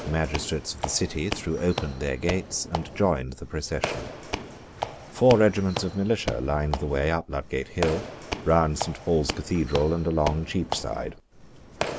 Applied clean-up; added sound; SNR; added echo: none; Squeak / Walk, footsteps; 9 dB; none.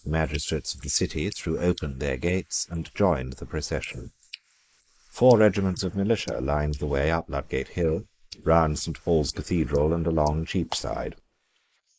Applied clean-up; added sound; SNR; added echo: neural mask model Resemble Enhance denoiser.